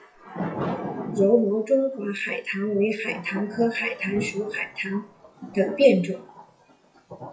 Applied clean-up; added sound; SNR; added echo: classical method WPE with log-MMSE.